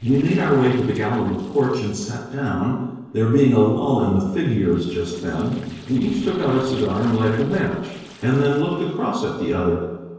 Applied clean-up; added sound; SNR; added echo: neural separator model SepFormer DNS4.